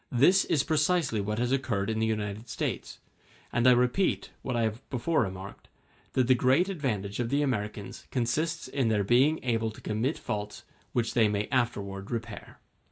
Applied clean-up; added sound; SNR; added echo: none; none; none; none.